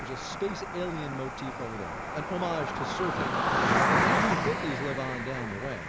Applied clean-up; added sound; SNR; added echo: none; Cricket; -5 dB; none.